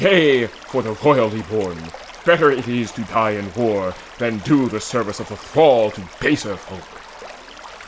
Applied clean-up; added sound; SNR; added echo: none; Stream / Liquid; 19 dB; none.